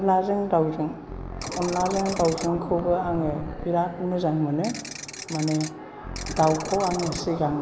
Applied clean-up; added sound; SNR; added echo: none; Scratching (performance technique) + Ratchet, pawl / Percussion; 10 dB; none.